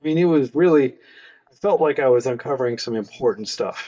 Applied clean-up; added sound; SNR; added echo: neural mask model DeepFilterNet 3.